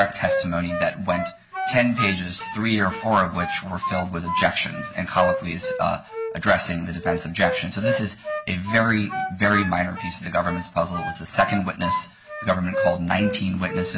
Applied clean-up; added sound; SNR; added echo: none; Wind instrument, woodwind instrument; 6 dB; none.